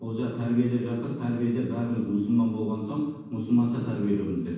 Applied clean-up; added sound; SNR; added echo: none; none; none; reverberation time 1.2 s.